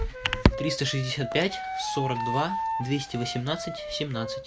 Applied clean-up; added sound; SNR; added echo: none; Wind instrument, woodwind instrument; 6 dB; none.